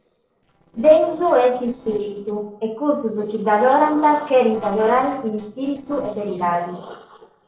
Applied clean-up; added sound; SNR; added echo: neural separator model SepFormer DNS4.